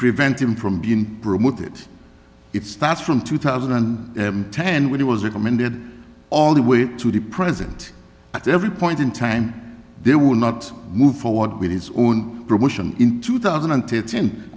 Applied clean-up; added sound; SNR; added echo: none; none; none; none.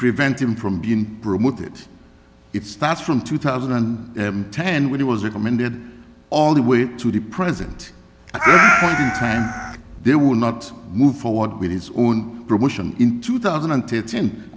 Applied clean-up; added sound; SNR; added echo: none; Meow; -2 dB; none.